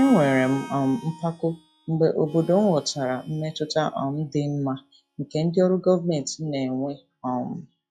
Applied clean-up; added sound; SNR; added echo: classical method log-MMSE.